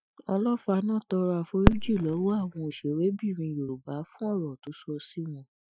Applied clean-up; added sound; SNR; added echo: classical method Wiener filter.